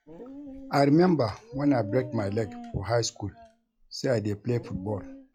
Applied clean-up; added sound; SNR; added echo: classical method log-MMSE.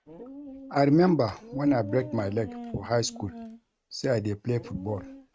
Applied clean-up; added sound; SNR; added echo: neural mask model RNNoise.